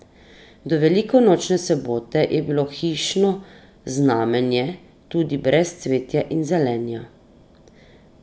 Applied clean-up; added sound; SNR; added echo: none; none; none; none.